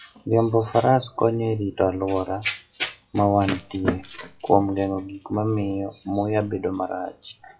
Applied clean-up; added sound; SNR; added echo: classical method WPE with log-MMSE.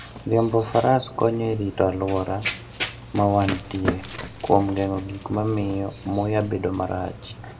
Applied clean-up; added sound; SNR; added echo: none; Run; 12 dB; reverberation time 1.0 s.